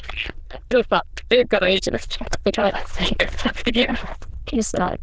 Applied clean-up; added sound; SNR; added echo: neural diffusion model UNIVERSE++.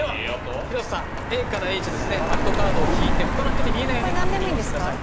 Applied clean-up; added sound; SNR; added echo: none; Car passing by; -5 dB; none.